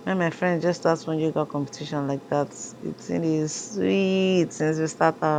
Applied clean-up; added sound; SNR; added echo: none; Aircraft; 19 dB; none.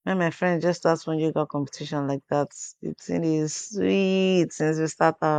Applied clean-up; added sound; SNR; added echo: neural mask model Resemble Enhance denoiser.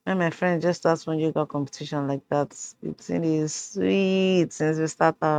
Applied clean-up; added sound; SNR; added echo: neural mask model RNNoise.